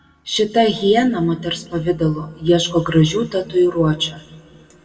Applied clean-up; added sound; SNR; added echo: none; none; none; reverberation time 1.0 s.